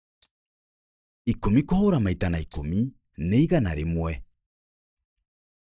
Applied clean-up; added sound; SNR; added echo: neural mask model DeepFilterNet 3.